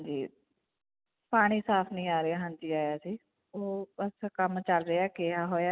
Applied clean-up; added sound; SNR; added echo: none; none; none; none.